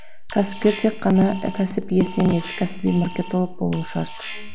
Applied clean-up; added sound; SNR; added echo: none; Alarm; 10 dB; none.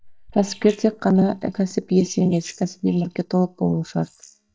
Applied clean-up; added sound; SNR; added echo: neural mask model DeepFilterNet 3.